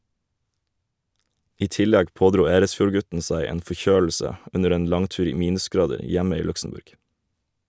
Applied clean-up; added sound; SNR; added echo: none; none; none; none.